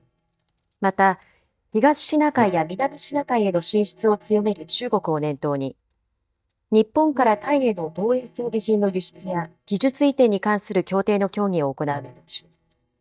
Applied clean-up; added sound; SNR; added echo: neural mask model DeepFilterNet 3.